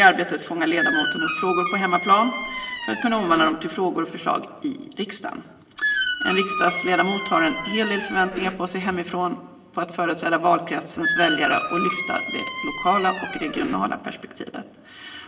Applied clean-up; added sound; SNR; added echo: none; Squeak; 4 dB; reverberation time 2.0 s.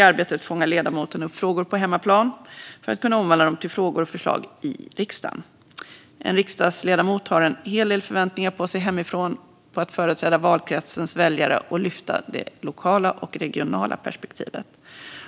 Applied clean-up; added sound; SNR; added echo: none; none; none; none.